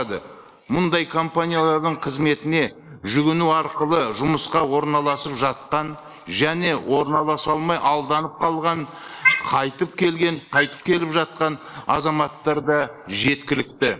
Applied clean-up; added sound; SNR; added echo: neural mask model Resemble Enhance denoiser.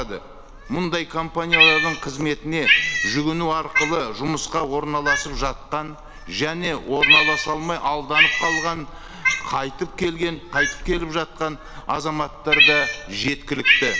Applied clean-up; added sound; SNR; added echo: none; Cat; -2 dB; none.